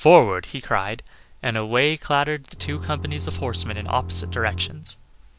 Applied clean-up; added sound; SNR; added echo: none; Bowed string instrument; 8 dB; none.